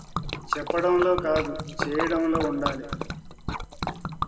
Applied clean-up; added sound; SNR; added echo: none; Liquid; 4 dB; none.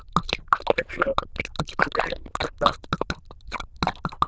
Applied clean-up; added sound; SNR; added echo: neural diffusion model UNIVERSE++.